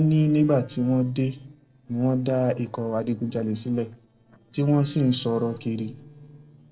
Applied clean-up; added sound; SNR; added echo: neural separator model SepFormer DNS4.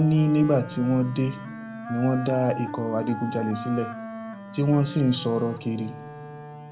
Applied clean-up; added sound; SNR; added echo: none; Wind instrument, woodwind instrument; 12 dB; reverberation time 1.1 s.